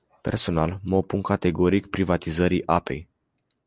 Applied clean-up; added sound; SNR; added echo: none; none; none; none.